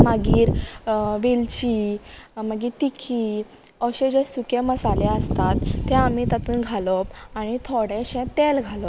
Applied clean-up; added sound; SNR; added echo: none; none; none; none.